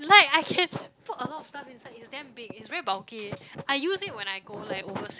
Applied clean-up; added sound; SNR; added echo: none; none; none; none.